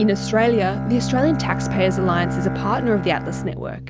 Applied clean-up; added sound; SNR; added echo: none; Bowed string instrument; 4 dB; none.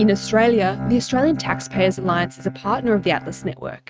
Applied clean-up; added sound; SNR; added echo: neural mask model RNNoise.